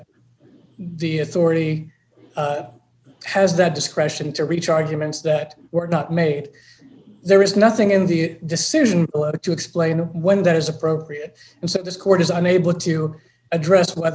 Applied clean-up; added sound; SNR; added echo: none; none; none; none.